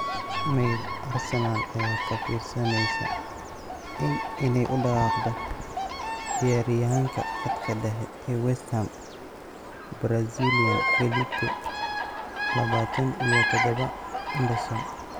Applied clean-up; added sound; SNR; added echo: none; Bird vocalization, bird call, bird song; 2 dB; none.